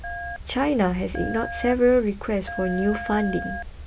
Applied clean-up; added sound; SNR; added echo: none; Telephone; 11 dB; none.